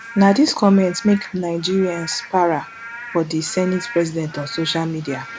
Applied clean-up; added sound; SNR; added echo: none; Rain / Frog; 16 dB; none.